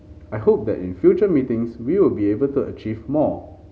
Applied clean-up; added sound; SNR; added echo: none; none; none; none.